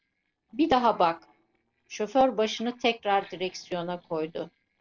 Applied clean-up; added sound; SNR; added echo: neural separator model SepFormer DNS4.